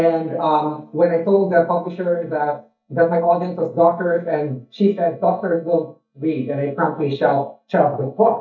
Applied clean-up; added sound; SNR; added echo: neural mask model DeepFilterNet 3.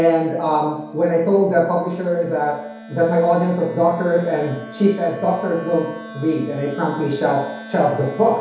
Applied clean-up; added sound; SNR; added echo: none; Wind instrument, woodwind instrument; 18 dB; reverberation time 2.2 s.